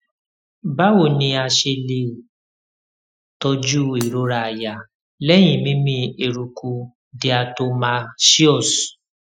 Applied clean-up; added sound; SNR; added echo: classical method Wiener filter.